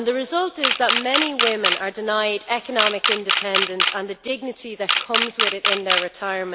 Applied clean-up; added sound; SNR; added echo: none; Camera; -1 dB; none.